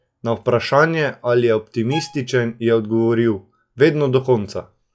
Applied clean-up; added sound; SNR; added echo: classical method log-MMSE.